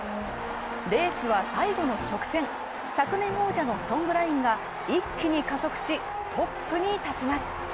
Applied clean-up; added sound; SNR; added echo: none; none; none; none.